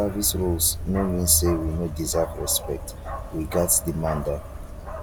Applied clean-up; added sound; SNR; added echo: none; Bark; 6 dB; none.